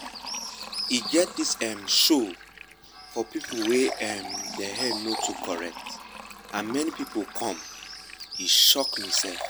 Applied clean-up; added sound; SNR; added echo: none; Fill (with liquid) + Bird; 8 dB; none.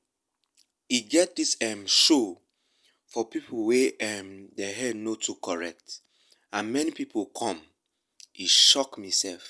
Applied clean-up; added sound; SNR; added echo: none; none; none; none.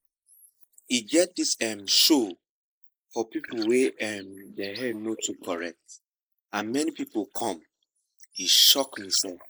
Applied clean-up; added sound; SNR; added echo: neural mask model Resemble Enhance denoiser.